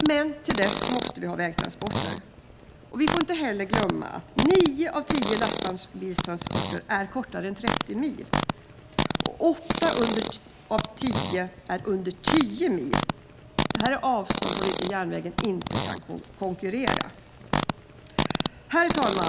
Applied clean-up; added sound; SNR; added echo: none; Fart; 2 dB; none.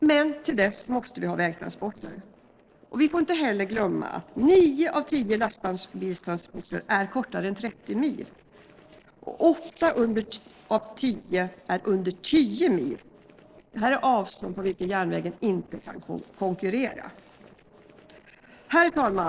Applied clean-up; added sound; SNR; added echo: neural separator model SepFormer DNS4.